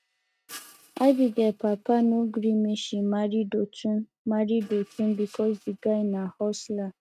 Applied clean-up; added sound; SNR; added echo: neural mask model RNNoise.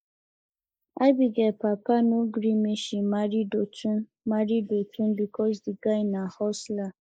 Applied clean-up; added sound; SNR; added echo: neural mask model Resemble Enhance denoiser.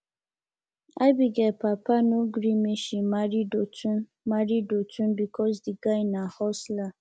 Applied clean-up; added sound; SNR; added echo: none; none; none; none.